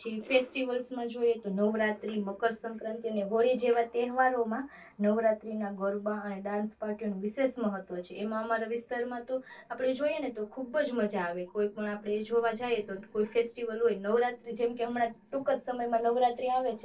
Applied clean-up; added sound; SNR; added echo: neural separator model SepFormer DNS4.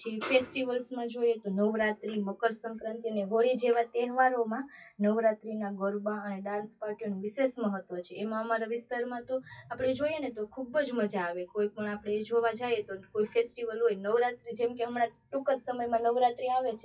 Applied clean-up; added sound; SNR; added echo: classical method WPE with log-MMSE.